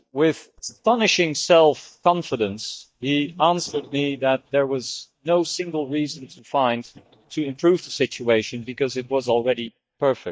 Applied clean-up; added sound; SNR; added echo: neural mask model DeepFilterNet 3.